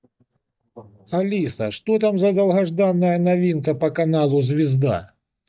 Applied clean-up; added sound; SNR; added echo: neural mask model DeepFilterNet 3.